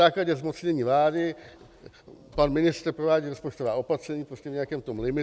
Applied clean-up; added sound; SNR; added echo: none; none; none; none.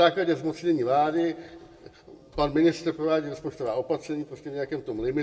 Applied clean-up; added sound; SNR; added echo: none; none; none; reverberation time 0.8 s.